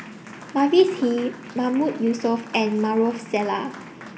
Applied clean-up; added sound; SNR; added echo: none; Applause; 20 dB; reverberation time 1.6 s.